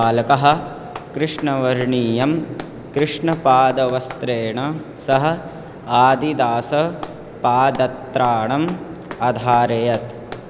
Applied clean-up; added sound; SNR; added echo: none; Clapping; 19 dB; none.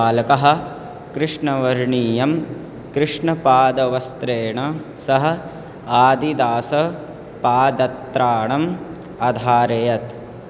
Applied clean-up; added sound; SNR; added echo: none; none; none; none.